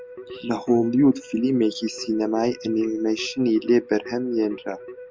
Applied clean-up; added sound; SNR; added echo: none; Keyboard (musical); 17 dB; none.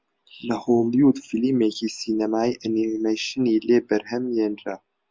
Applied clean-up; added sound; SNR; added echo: none; none; none; none.